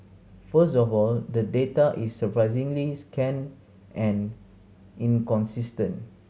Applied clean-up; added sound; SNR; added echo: none; none; none; none.